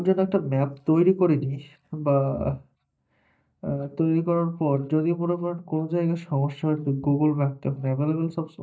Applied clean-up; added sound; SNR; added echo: neural mask model DeepFilterNet 3.